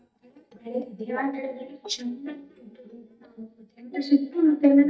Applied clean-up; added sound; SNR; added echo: neural mask model DeepFilterNet 3.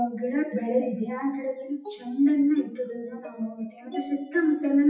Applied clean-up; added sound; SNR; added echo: classical method WPE with log-MMSE.